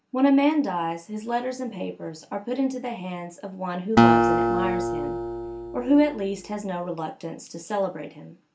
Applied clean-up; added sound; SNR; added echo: none; Acoustic guitar; -3 dB; reverberation time 0.2 s.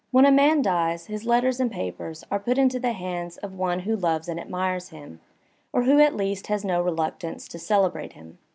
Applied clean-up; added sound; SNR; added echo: none; none; none; none.